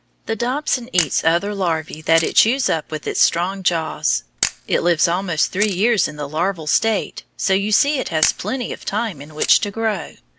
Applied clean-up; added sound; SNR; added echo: none; Camera; 10 dB; none.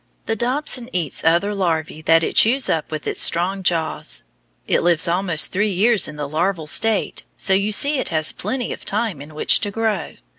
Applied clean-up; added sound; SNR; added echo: none; none; none; none.